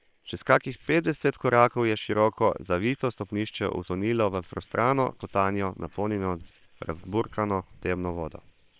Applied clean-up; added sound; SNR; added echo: neural separator model SepFormer WHAM!.